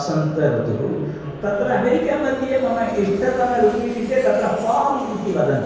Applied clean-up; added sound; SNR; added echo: none; Aircraft; 18 dB; reverberation time 1.2 s.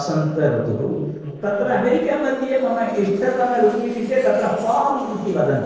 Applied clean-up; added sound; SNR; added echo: neural separator model SepFormer DNS4.